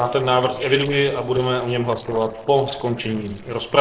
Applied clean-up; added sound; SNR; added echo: neural separator model SepFormer DNS4.